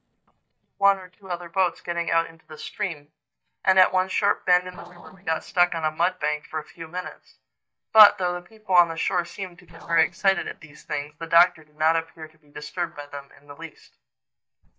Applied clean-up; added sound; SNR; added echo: neural mask model DeepFilterNet 3.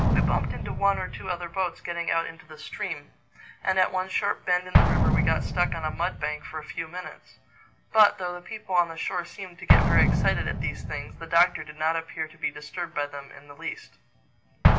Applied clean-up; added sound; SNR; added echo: none; Explosion; -1 dB; none.